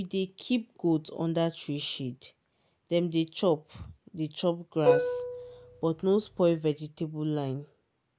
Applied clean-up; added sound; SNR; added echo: none; Plucked string instrument; 0 dB; none.